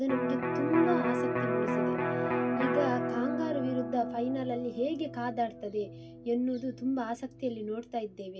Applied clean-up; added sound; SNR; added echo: none; Electric guitar; 0 dB; reverberation time 0.4 s.